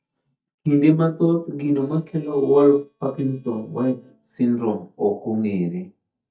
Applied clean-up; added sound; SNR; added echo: neural mask model DeepFilterNet 3.